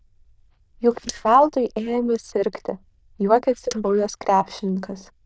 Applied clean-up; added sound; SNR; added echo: neural diffusion model UNIVERSE++.